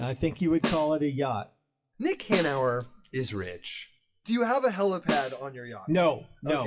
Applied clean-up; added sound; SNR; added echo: classical method WPE with log-MMSE.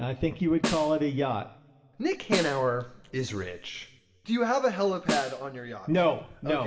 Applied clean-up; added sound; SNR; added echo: none; Snare drum; 8 dB; reverberation time 1.9 s.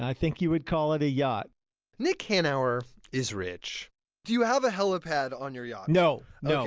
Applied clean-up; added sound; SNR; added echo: none; none; none; none.